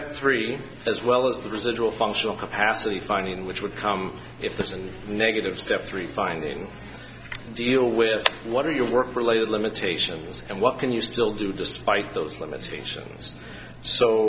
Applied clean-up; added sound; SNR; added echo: none; none; none; none.